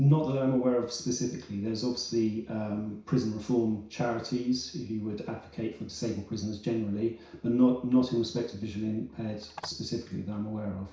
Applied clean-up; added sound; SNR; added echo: none; Telephone; 19 dB; reverberation time 0.6 s.